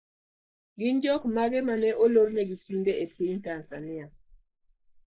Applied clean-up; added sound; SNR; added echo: neural mask model Resemble Enhance denoiser.